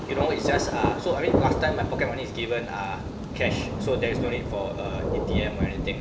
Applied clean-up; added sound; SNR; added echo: none; Thunder; -1 dB; reverberation time 2.6 s.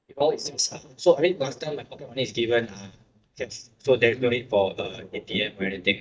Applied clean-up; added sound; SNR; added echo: neural mask model DeepFilterNet 3.